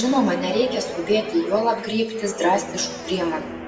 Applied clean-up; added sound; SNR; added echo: none; Guitar; 12 dB; reverberation time 1.0 s.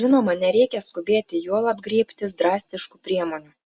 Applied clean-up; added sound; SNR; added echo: none; none; none; none.